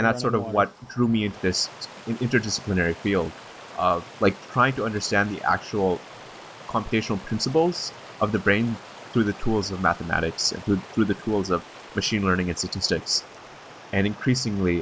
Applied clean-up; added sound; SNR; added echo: none; Stream; 16 dB; none.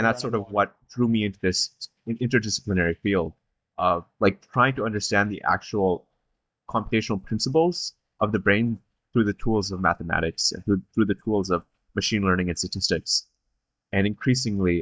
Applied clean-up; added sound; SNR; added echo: neural mask model DeepFilterNet 3.